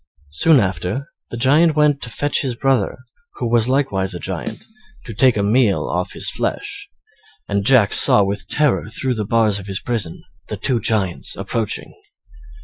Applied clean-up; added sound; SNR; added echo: classical method Wiener filter.